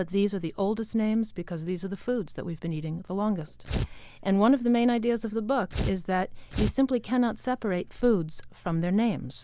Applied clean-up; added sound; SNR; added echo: none; Tearing; 4 dB; none.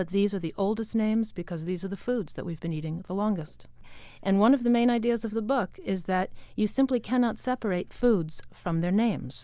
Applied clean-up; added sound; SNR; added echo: none; none; none; none.